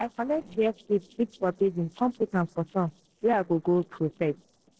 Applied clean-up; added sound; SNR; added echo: neural separator model SepFormer DNS4.